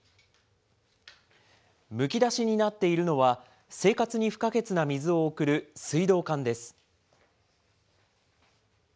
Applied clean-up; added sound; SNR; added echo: none; none; none; none.